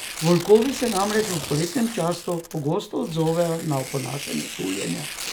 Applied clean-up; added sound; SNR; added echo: none; Tearing; 10 dB; none.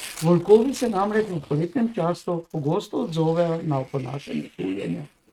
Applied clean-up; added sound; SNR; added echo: neural mask model RNNoise.